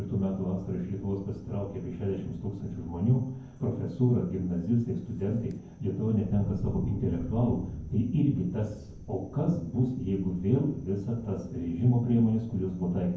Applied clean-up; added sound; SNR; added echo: none; Thunder; 14 dB; reverberation time 0.9 s.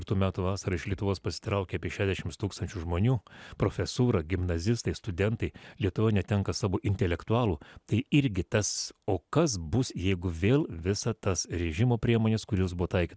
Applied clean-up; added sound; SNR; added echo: none; none; none; none.